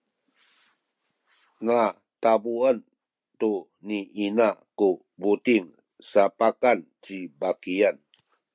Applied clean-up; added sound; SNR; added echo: none; none; none; none.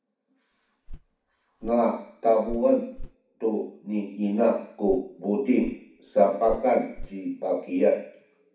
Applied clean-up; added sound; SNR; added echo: none; Walk, footsteps; 17 dB; reverberation time 0.6 s.